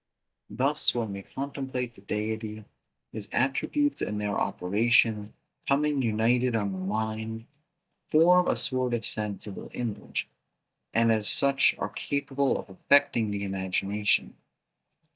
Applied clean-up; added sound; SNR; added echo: neural mask model DeepFilterNet 3.